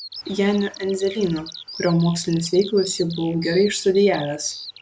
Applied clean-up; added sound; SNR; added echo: none; Bird vocalization, bird call, bird song; 16 dB; none.